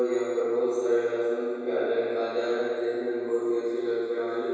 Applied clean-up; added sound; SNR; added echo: none; none; none; reverberation time 2.2 s.